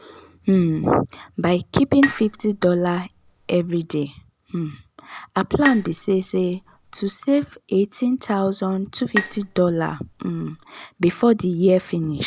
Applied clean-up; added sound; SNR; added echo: none; Bowed string instrument; 10 dB; none.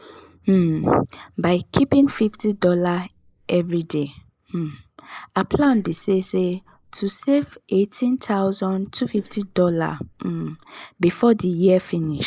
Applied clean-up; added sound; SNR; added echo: neural mask model Resemble Enhance denoiser.